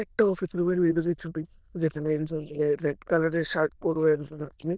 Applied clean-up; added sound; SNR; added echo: neural diffusion model UNIVERSE++.